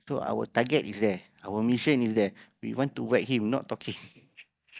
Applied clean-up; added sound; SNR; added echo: neural mask model DeepFilterNet 3.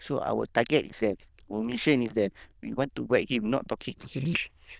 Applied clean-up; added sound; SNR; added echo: neural diffusion model UNIVERSE++.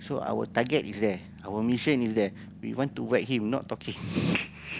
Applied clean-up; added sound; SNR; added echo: none; Growling; 17 dB; none.